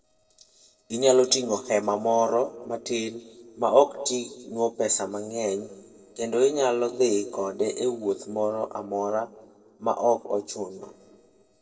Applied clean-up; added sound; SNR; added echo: neural separator model SepFormer DNS4.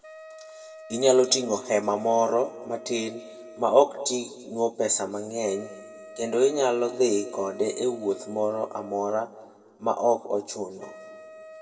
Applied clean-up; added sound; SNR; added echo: none; Wind instrument, woodwind instrument; 19 dB; reverberation time 1.3 s.